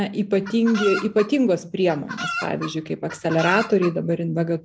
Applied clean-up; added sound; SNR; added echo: none; Chicken, rooster; 10 dB; none.